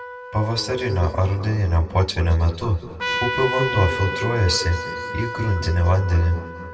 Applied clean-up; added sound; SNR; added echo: none; Trumpet; 9 dB; reverberation time 2.2 s.